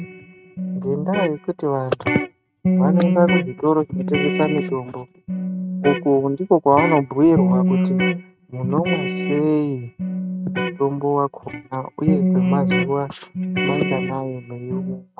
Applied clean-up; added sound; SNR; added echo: neural mask model RNNoise.